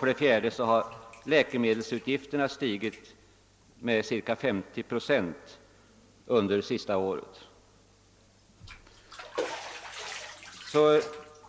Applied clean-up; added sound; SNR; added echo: none; Bathtub (filling or washing); 16 dB; none.